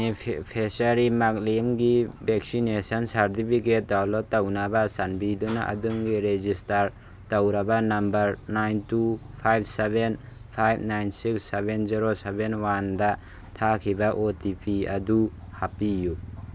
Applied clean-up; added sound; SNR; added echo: none; none; none; none.